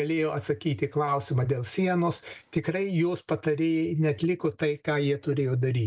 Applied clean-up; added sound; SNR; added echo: none; none; none; none.